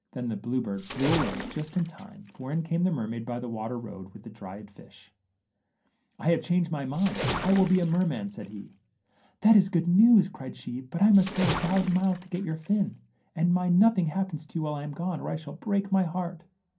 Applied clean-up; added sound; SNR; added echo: none; Splash, splatter; 9 dB; reverberation time 0.3 s.